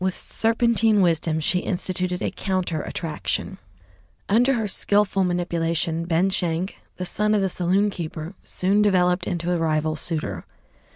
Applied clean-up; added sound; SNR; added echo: none; none; none; none.